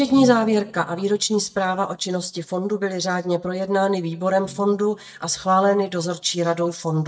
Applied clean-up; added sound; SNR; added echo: neural mask model DeepFilterNet 3.